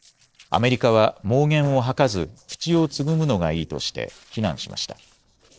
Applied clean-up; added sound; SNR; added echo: neural separator model SepFormer DNS4.